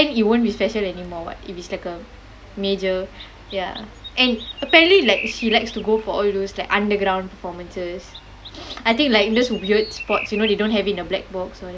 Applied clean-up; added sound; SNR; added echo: none; Chirp, tweet; 13 dB; none.